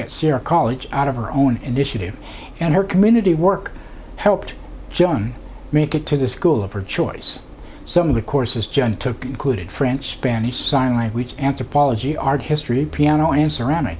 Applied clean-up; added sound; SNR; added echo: none; none; none; none.